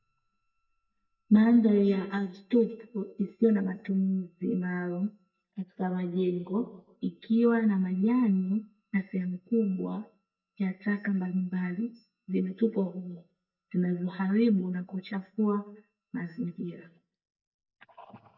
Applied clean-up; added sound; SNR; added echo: neural mask model DeepFilterNet 3.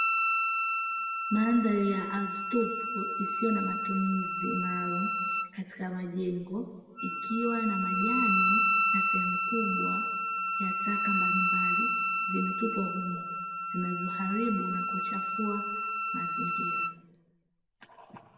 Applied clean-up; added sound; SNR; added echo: none; Wind instrument, woodwind instrument; -3 dB; reverberation time 1.2 s.